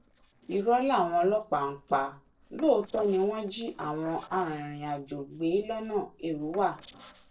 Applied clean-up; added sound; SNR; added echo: neural separator model SepFormer DNS4.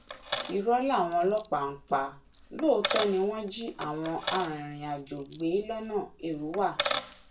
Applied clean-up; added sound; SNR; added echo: none; Coin (dropping); 6 dB; reverberation time 0.3 s.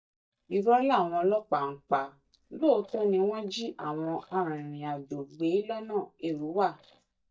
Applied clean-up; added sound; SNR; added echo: neural mask model DeepFilterNet 3.